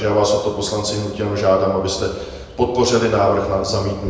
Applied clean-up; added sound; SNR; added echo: none; Bird; 18 dB; reverberation time 0.9 s.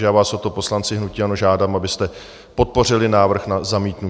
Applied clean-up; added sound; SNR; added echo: none; none; none; none.